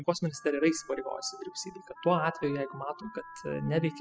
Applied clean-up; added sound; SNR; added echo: classical method spectral subtraction.